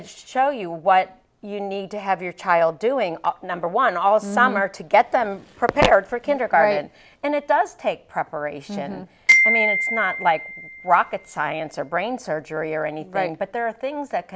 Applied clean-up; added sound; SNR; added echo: none; Glockenspiel; 1 dB; none.